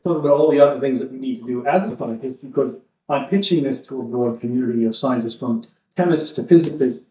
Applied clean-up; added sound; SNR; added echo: neural mask model DeepFilterNet 3.